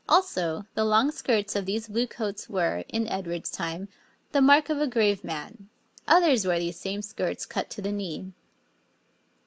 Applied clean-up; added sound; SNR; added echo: none; none; none; none.